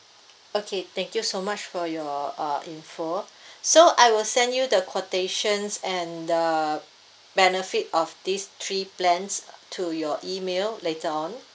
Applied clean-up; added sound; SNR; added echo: none; none; none; none.